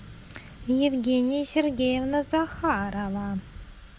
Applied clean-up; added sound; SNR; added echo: none; Thunder / Rain; 17 dB; none.